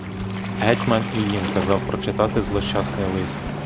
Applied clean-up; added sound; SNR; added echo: none; Waves, surf; 3 dB; none.